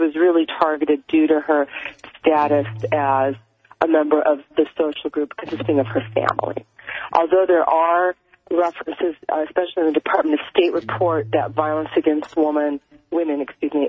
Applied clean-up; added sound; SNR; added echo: neural mask model RNNoise.